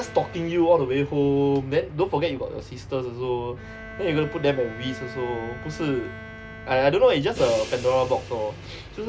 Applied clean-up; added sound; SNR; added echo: none; Bowed string instrument + Crash cymbal; 17 dB; none.